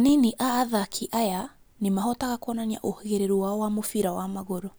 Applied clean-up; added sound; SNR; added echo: none; none; none; none.